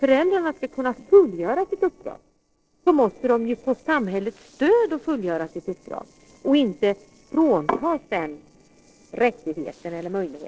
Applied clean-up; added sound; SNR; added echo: neural separator model SepFormer DNS4.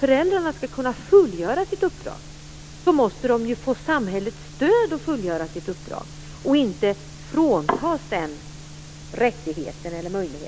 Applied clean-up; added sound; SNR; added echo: none; none; none; none.